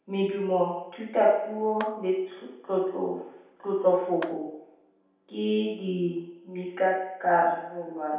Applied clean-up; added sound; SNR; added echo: none; Clapping; 20 dB; reverberation time 0.8 s.